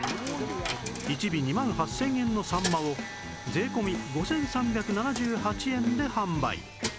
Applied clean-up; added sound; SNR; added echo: none; Coin (dropping); 11 dB; none.